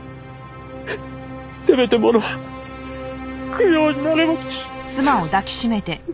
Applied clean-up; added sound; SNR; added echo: none; none; none; none.